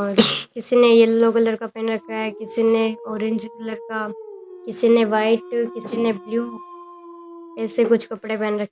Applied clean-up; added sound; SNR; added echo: none; Dog; 19 dB; none.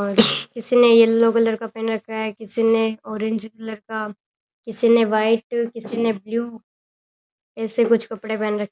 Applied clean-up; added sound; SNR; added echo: none; none; none; none.